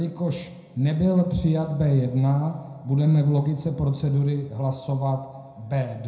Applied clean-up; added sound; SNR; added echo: none; none; none; reverberation time 0.5 s.